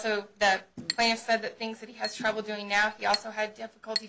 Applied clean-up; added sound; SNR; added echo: none; Chink, clink; 11 dB; none.